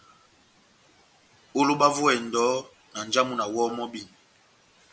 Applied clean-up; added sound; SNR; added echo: none; none; none; none.